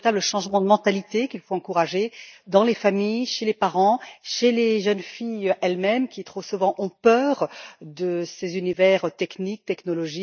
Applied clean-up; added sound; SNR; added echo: neural mask model DeepFilterNet 3.